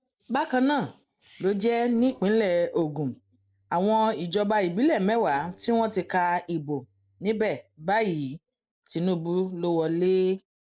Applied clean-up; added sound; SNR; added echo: neural separator model SepFormer DNS4.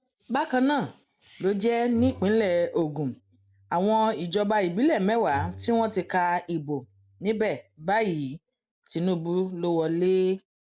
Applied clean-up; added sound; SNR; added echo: none; Bowed string instrument; 18 dB; none.